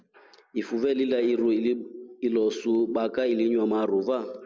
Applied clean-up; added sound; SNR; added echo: none; none; none; none.